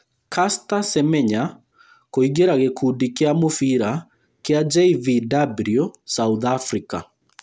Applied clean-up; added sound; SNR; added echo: none; none; none; none.